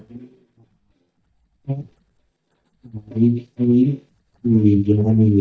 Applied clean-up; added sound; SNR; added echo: neural mask model DeepFilterNet 3.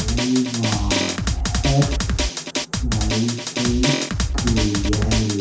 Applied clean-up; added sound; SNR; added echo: none; Drum; -1 dB; reverberation time 0.6 s.